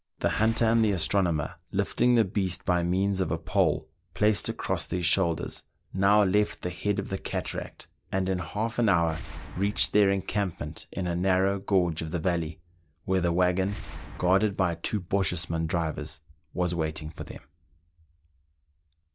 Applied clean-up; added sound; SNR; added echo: none; Boom; 16 dB; none.